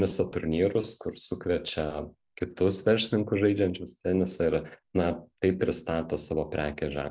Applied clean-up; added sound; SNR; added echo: none; none; none; none.